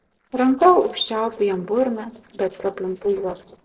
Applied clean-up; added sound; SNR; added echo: neural separator model SepFormer DNS4.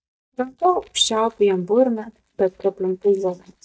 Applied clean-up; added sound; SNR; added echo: neural mask model DeepFilterNet 3.